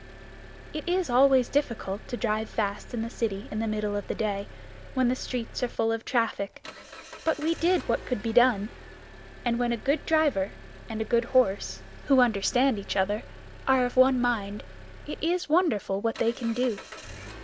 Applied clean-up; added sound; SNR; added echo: none; Engine; 16 dB; none.